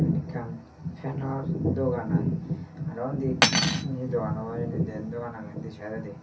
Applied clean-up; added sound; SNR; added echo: none; Cutlery, silverware; 0 dB; reverberation time 0.3 s.